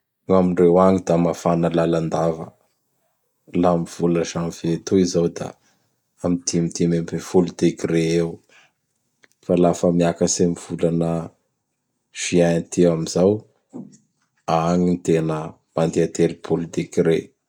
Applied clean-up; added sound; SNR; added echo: none; none; none; none.